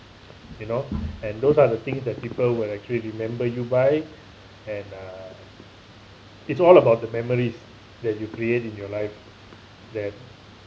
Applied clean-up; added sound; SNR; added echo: none; none; none; none.